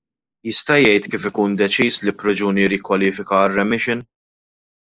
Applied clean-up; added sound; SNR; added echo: neural mask model Resemble Enhance denoiser.